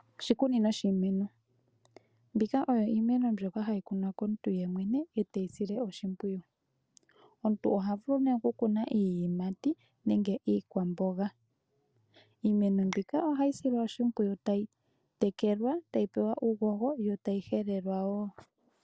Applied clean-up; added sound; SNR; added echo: none; none; none; none.